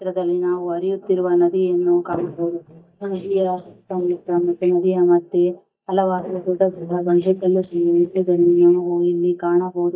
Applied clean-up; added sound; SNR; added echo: neural mask model DeepFilterNet 3.